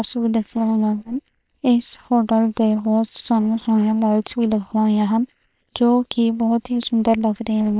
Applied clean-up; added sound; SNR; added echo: neural separator model SepFormer WHAM!.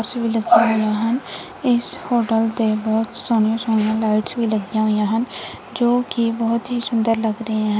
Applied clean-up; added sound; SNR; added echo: none; none; none; none.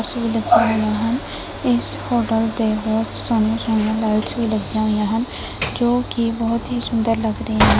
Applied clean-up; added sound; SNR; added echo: none; Sliding door / Train; 8 dB; none.